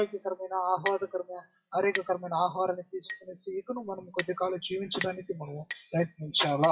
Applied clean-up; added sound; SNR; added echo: classical method WPE with log-MMSE.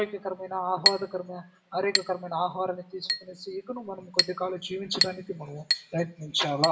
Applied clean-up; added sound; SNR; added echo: none; Chink, clink; 1 dB; reverberation time 0.5 s.